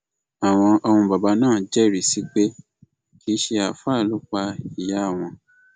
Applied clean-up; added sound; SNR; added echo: none; none; none; none.